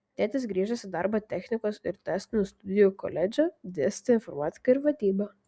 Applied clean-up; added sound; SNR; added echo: none; none; none; none.